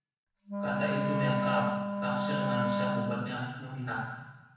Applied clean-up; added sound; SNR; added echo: none; Wind instrument, woodwind instrument; -3 dB; reverberation time 1.1 s.